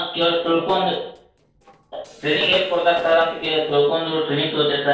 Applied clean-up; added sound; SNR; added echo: neural separator model SepFormer DNS4.